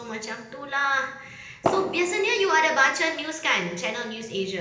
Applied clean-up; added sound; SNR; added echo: none; Fireworks; 6 dB; reverberation time 0.9 s.